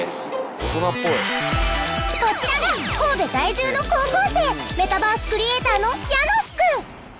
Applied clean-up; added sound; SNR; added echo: none; Bowed string instrument + Rattle / Glass; 12 dB; none.